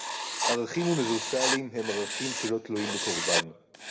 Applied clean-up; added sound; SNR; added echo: none; Writing; 1 dB; reverberation time 1.7 s.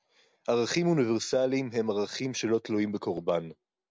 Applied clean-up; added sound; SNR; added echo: none; none; none; none.